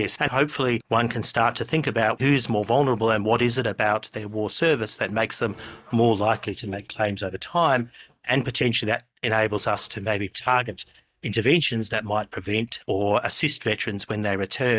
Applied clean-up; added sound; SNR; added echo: neural mask model DeepFilterNet 3.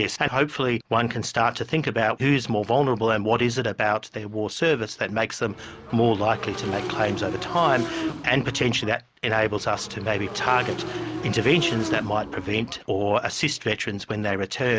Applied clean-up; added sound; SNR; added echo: none; Motorcycle / Engine; 8 dB; none.